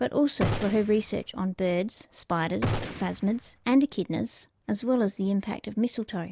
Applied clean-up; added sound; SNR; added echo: none; Gunshot, gunfire; 7 dB; none.